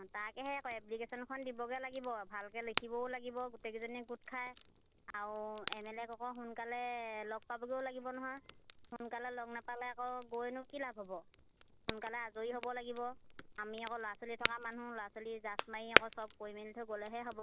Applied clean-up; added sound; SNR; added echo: none; Crackle; 0 dB; none.